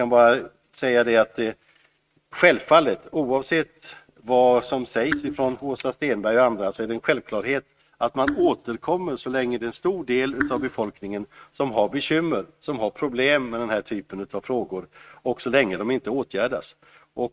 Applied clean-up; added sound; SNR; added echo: neural mask model RNNoise.